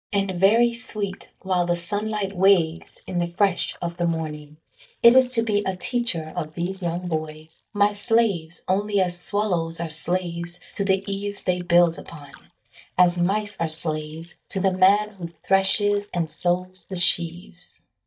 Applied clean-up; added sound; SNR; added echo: neural mask model DeepFilterNet 3.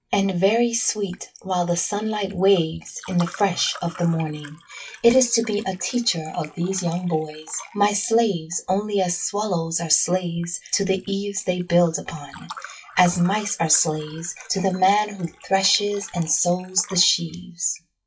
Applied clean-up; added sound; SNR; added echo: classical method WPE with log-MMSE.